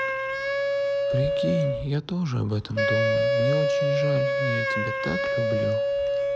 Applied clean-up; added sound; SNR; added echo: none; Wind instrument, woodwind instrument; -4 dB; none.